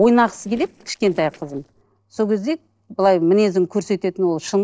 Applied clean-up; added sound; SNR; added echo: neural separator model SepFormer DNS4.